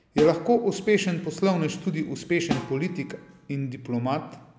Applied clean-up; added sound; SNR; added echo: none; Snare drum; 12 dB; none.